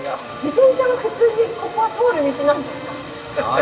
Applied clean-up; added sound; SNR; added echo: none; Wind instrument, woodwind instrument; 18 dB; reverberation time 2.3 s.